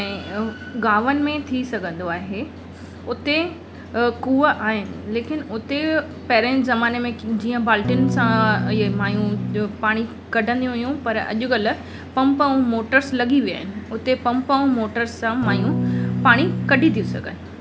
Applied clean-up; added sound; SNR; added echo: none; Electric guitar / Strum; 1 dB; none.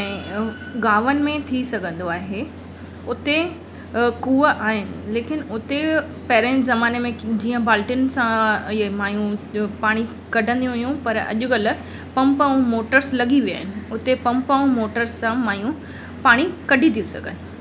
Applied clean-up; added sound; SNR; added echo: none; none; none; none.